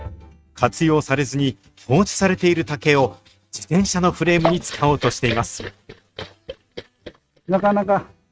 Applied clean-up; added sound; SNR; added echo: neural mask model RNNoise.